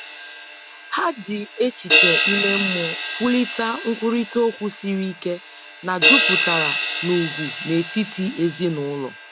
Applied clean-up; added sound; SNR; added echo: none; Crash cymbal; 0 dB; none.